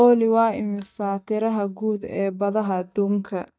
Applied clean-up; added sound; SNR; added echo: neural mask model DeepFilterNet 3.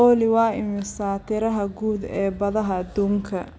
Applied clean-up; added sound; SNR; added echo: none; none; none; none.